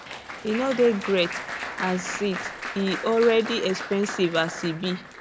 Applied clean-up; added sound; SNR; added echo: none; Applause; 9 dB; none.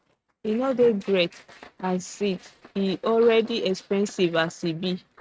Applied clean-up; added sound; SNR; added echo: neural mask model RNNoise.